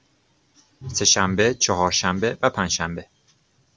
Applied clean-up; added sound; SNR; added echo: none; none; none; none.